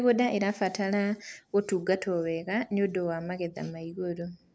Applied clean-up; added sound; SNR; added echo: none; none; none; none.